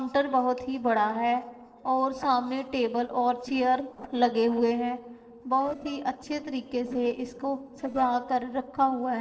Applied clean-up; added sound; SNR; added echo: neural separator model SepFormer DNS4.